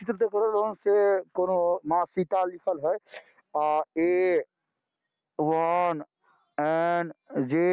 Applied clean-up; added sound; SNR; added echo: none; none; none; none.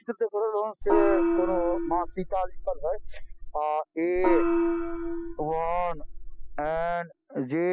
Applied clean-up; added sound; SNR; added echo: classical method spectral subtraction.